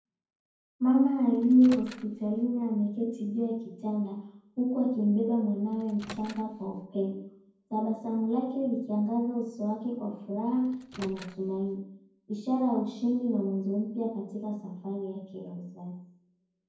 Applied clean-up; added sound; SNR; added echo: none; Microwave oven; 20 dB; reverberation time 0.9 s.